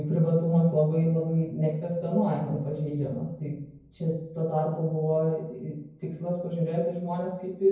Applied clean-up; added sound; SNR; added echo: none; none; none; reverberation time 0.9 s.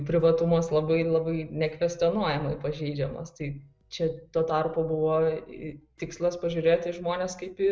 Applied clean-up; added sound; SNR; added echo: none; none; none; none.